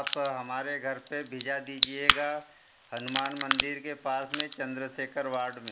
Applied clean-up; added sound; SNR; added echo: none; Crack / Crackle; 0 dB; none.